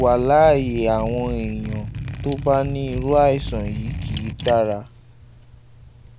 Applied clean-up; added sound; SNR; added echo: none; Liquid; 8 dB; none.